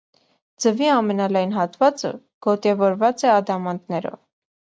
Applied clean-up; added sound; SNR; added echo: none; none; none; none.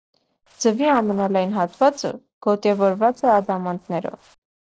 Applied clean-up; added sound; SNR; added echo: neural separator model SepFormer DNS4.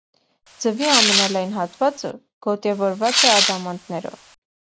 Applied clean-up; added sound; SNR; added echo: none; Tearing; -1 dB; none.